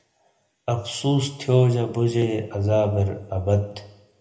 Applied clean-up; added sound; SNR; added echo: none; none; none; reverberation time 0.7 s.